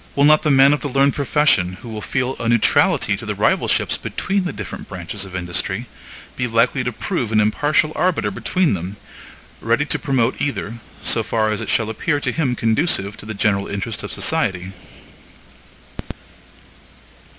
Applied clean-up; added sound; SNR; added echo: none; none; none; none.